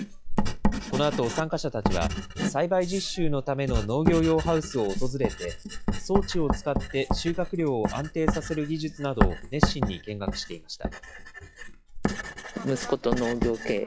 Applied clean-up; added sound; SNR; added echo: classical method log-MMSE.